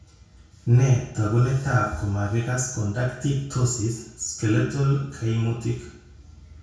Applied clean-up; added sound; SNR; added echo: none; none; none; reverberation time 0.6 s.